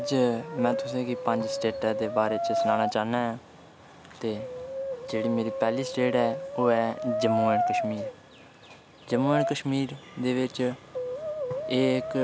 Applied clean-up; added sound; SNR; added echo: none; Brass instrument; 3 dB; none.